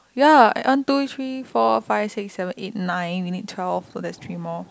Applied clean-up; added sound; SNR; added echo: none; none; none; none.